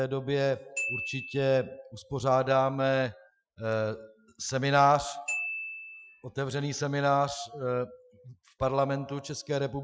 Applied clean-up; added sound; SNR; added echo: classical method Wiener filter.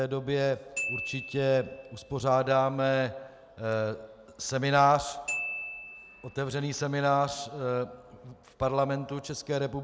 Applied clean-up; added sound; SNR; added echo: none; Glockenspiel; 12 dB; none.